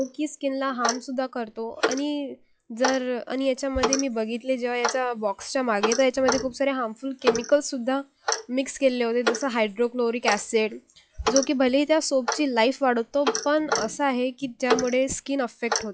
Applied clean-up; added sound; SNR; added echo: classical method log-MMSE.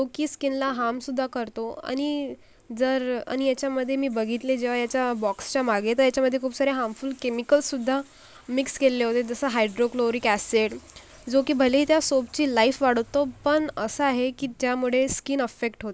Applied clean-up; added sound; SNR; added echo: none; none; none; none.